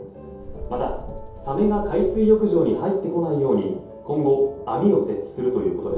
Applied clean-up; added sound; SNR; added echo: none; Bird; 17 dB; reverberation time 0.7 s.